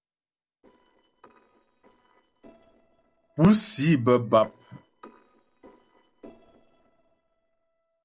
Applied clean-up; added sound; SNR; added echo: neural separator model SepFormer DNS4.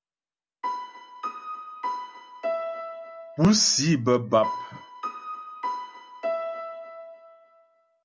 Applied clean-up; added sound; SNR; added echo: none; Piano; 6 dB; none.